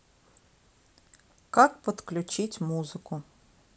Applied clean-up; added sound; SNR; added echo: none; none; none; none.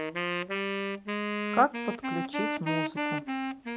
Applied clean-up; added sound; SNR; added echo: none; Wind instrument, woodwind instrument; -2 dB; none.